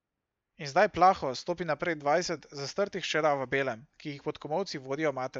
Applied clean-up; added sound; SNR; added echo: neural mask model Resemble Enhance denoiser.